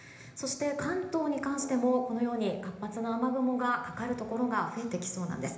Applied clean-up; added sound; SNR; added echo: none; Brass instrument; 19 dB; reverberation time 1.0 s.